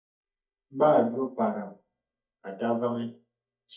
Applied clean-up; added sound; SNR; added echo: neural mask model DeepFilterNet 3.